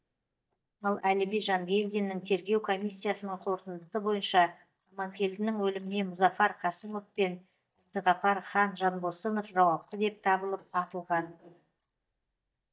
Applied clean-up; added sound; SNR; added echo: neural mask model DeepFilterNet 3.